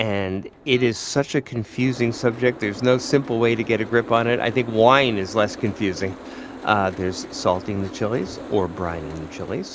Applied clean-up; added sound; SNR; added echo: none; Boat, Water vehicle; 15 dB; none.